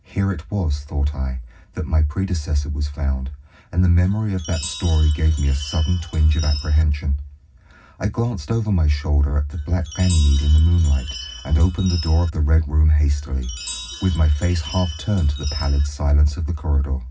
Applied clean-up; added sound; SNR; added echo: none; Chime; 16 dB; reverberation time 0.4 s.